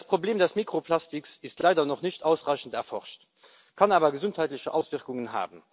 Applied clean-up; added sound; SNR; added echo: none; none; none; none.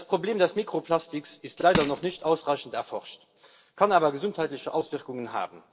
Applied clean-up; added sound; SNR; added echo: none; Crushing; 5 dB; reverberation time 0.3 s.